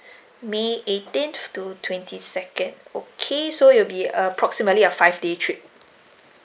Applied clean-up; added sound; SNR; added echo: neural mask model Resemble Enhance denoiser.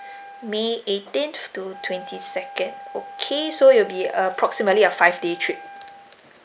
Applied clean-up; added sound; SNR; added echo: none; Wind instrument, woodwind instrument; 17 dB; none.